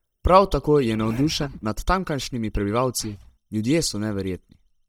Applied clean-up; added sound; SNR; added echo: neural mask model DeepFilterNet 3.